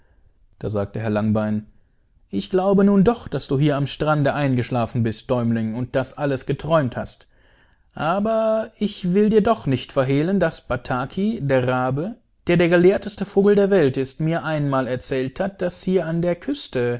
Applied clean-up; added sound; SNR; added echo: none; none; none; none.